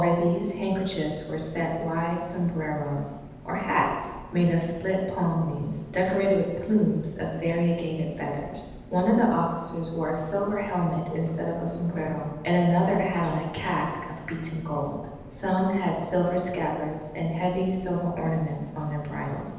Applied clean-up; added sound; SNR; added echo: none; Engine; 18 dB; reverberation time 1.1 s.